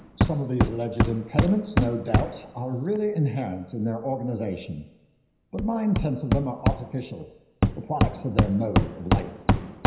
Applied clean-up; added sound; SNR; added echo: none; Hammer; -2 dB; reverberation time 0.9 s.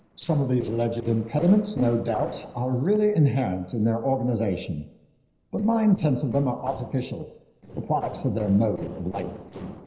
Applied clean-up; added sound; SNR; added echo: neural separator model SepFormer DNS4.